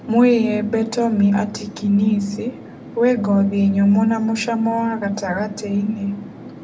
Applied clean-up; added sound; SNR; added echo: none; Fixed-wing aircraft, airplane; 18 dB; reverberation time 0.2 s.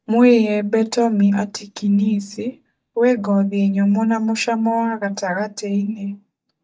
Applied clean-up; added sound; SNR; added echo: neural mask model DeepFilterNet 3.